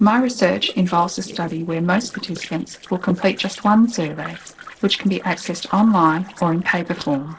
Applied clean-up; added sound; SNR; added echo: neural separator model SepFormer DNS4.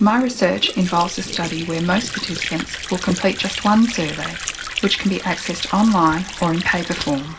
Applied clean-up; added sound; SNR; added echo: none; Sink (filling or washing) / Water; 10 dB; reverberation time 0.3 s.